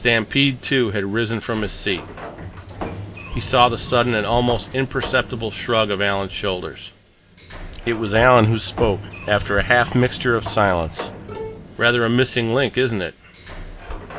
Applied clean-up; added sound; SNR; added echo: none; Sliding door + Bowed string instrument; 14 dB; none.